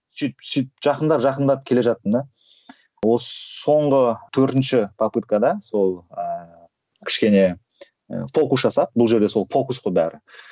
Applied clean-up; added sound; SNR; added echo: none; none; none; none.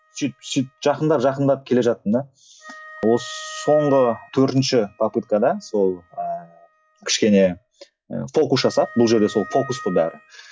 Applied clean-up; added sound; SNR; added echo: classical method log-MMSE.